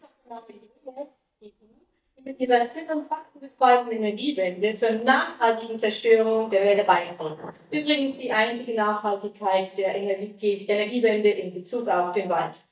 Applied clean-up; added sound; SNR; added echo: neural mask model DeepFilterNet 3.